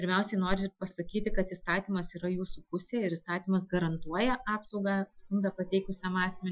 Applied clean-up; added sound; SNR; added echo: classical method Wiener filter.